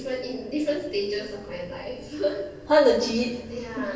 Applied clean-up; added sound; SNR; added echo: none; none; none; reverberation time 1.0 s.